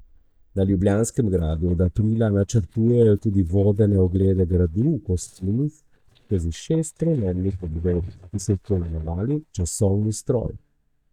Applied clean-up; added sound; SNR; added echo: neural mask model DeepFilterNet 3.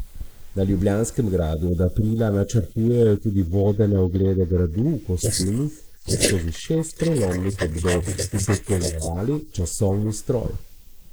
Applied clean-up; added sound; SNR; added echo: neural mask model Resemble Enhance denoiser.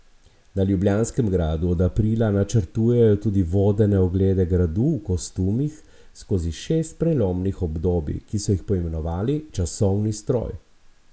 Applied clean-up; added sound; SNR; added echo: none; none; none; none.